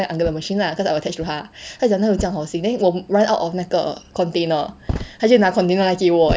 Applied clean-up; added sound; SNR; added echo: none; none; none; none.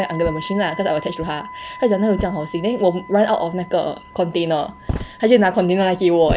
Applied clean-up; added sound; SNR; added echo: none; Wind instrument, woodwind instrument; 18 dB; none.